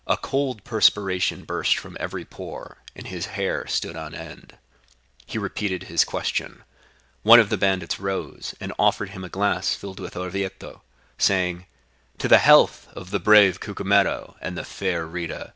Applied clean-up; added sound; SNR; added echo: none; none; none; none.